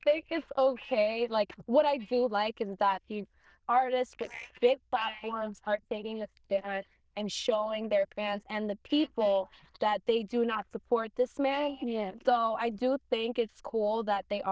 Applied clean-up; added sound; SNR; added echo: neural diffusion model UNIVERSE++.